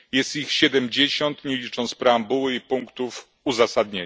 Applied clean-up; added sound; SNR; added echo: none; none; none; none.